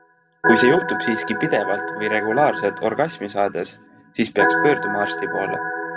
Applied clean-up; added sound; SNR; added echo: none; Organ; 2 dB; none.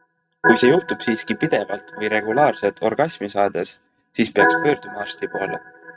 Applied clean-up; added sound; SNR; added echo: neural mask model RNNoise.